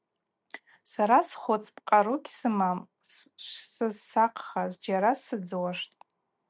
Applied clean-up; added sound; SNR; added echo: none; none; none; none.